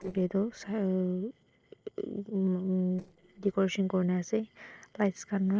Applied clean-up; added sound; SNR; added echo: neural separator model SepFormer DNS4.